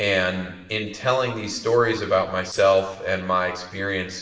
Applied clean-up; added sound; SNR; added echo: neural separator model SepFormer DNS4.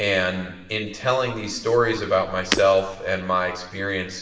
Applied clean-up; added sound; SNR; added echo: none; Shatter; 9 dB; reverberation time 1.1 s.